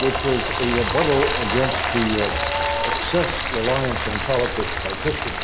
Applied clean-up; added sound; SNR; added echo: none; Applause + Frying (food); 0 dB; none.